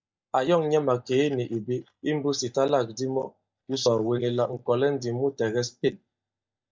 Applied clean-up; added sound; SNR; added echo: neural mask model DeepFilterNet 3.